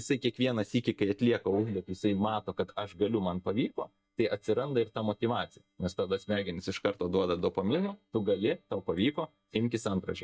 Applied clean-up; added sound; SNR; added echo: neural mask model DeepFilterNet 3.